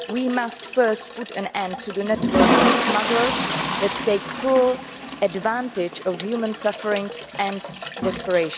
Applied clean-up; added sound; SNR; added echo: none; Toilet flush; 1 dB; none.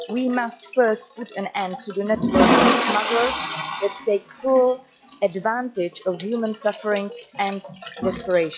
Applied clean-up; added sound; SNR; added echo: classical method log-MMSE.